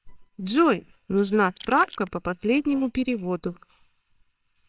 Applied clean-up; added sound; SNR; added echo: neural separator model SepFormer WHAMR!.